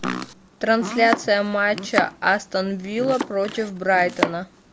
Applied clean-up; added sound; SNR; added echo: none; Domestic sounds, home sounds; 8 dB; none.